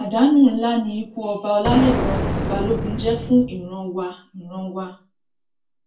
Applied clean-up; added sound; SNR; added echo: none; Explosion; 2 dB; reverberation time 0.2 s.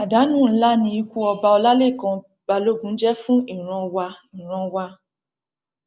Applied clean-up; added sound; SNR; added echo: none; none; none; none.